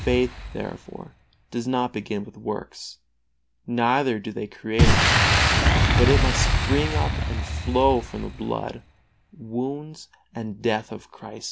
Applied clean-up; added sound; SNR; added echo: none; Boom; -2 dB; none.